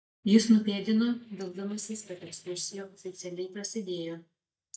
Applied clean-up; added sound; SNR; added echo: neural mask model DeepFilterNet 3.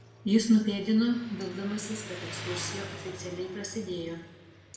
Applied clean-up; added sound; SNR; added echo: none; Motorcycle; 13 dB; reverberation time 0.9 s.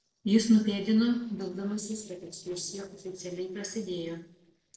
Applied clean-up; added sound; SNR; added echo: neural separator model SepFormer DNS4.